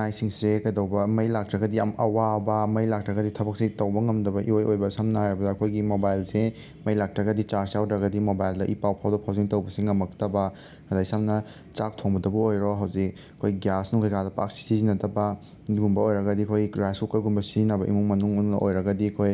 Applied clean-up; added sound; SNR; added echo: none; none; none; none.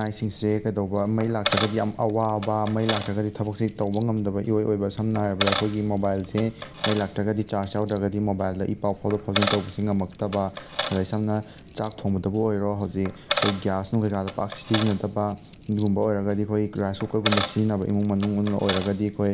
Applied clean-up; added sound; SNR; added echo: none; Coin (dropping); 9 dB; none.